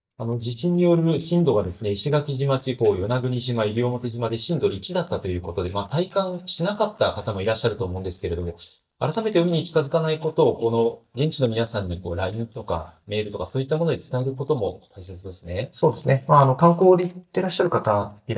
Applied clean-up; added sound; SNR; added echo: neural mask model DeepFilterNet 3.